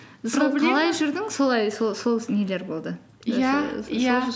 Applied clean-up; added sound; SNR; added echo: none; none; none; none.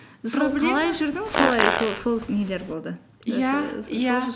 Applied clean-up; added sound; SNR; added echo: none; Fart; 3 dB; none.